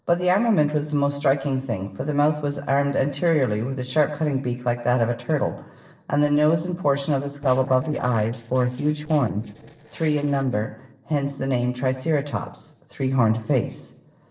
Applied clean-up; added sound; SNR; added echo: neural separator model SepFormer DNS4.